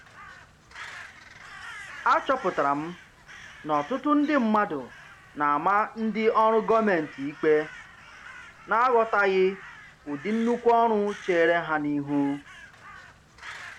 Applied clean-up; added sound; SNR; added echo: none; Crow; 19 dB; none.